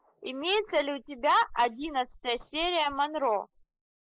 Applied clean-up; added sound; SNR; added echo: neural mask model Resemble Enhance denoiser.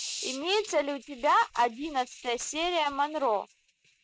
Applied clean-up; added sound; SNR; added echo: neural mask model RNNoise.